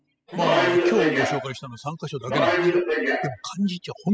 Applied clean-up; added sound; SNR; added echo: classical method spectral subtraction.